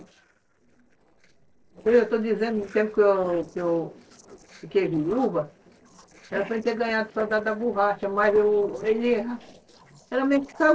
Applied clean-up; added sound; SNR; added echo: neural separator model SepFormer DNS4.